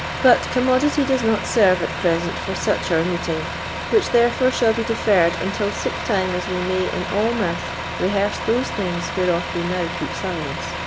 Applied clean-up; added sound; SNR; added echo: none; Truck; 6 dB; none.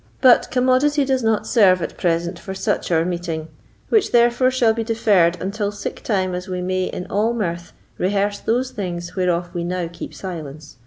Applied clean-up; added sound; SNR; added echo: none; none; none; none.